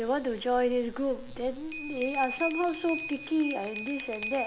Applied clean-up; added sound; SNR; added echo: none; Bell; 9 dB; none.